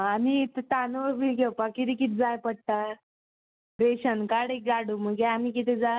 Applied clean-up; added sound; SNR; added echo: none; none; none; none.